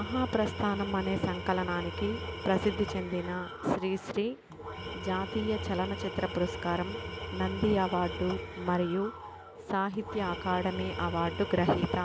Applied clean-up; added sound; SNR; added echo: none; Tools; 7 dB; none.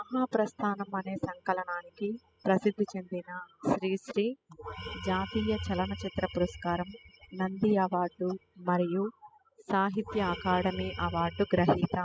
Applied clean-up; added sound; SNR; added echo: classical method spectral subtraction.